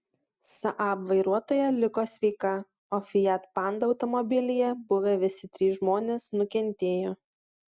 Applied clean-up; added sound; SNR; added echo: none; none; none; none.